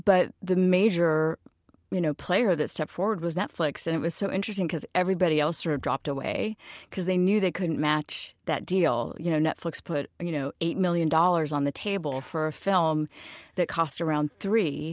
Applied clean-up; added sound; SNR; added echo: none; none; none; none.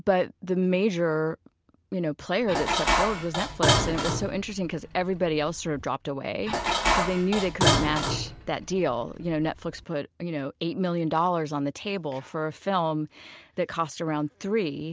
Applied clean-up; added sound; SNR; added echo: none; Dishes, pots, and pans; 0 dB; none.